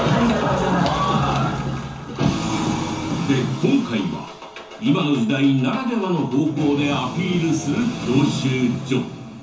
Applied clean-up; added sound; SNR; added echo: none; none; none; reverberation time 0.9 s.